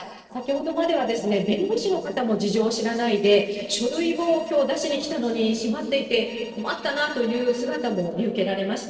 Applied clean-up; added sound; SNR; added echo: neural separator model SepFormer DNS4.